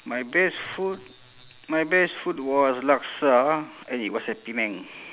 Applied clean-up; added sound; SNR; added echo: none; none; none; none.